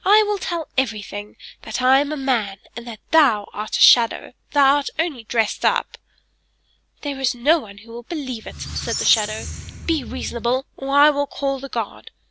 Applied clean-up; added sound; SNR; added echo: none; Squeak; 8 dB; none.